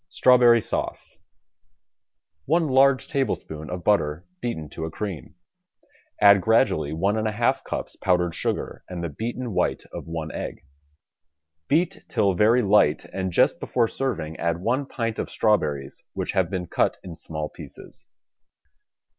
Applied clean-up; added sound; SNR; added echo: none; none; none; none.